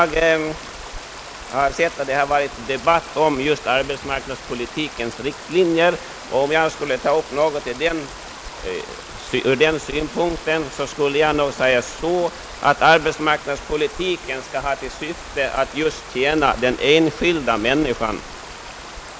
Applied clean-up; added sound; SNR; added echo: none; Stream; 15 dB; none.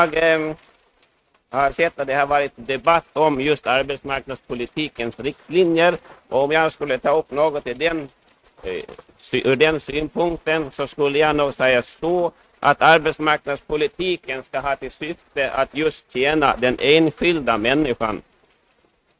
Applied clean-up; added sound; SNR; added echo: neural mask model RNNoise.